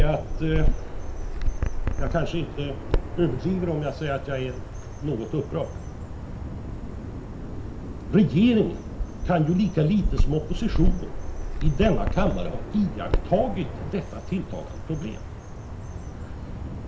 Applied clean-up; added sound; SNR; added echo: none; Bird vocalization, bird call, bird song; 0 dB; reverberation time 1.4 s.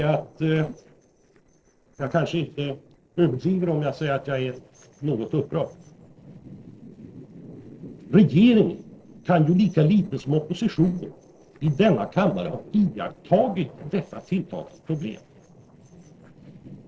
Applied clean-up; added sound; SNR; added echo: neural separator model SepFormer DNS4.